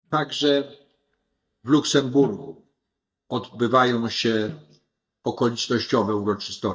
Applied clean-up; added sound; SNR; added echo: neural mask model DeepFilterNet 3.